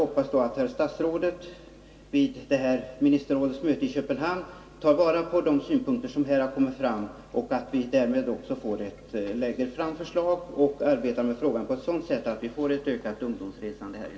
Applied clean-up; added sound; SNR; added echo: none; none; none; reverberation time 2.6 s.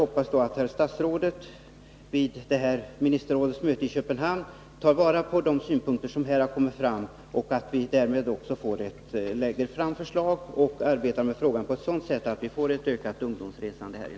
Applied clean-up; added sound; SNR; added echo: none; none; none; none.